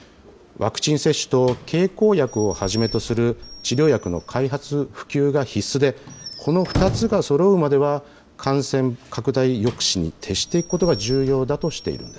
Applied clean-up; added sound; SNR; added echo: none; Squeak / Slam / Wood; 14 dB; none.